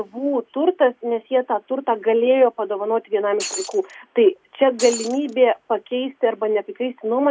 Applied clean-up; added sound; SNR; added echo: none; Shatter; 10 dB; none.